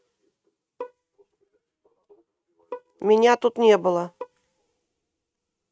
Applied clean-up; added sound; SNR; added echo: neural mask model RNNoise.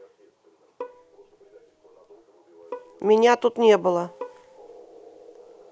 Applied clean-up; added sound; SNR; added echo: none; Bowed string instrument; 19 dB; none.